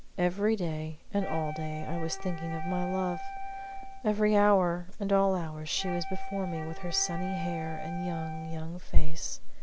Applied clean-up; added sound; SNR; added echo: none; Wind instrument, woodwind instrument; 16 dB; none.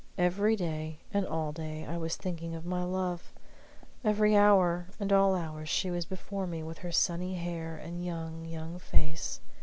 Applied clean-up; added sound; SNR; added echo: none; none; none; none.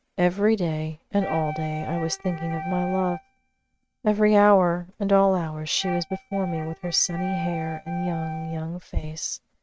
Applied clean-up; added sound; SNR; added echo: neural mask model RNNoise.